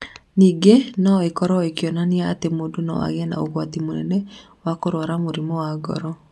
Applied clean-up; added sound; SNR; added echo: none; none; none; none.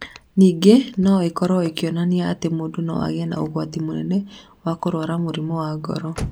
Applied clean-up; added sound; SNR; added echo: none; Slam / Car; 20 dB; none.